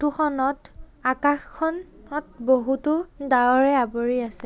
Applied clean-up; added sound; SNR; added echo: none; none; none; none.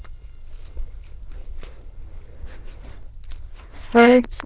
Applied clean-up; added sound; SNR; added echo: neural diffusion model UNIVERSE++.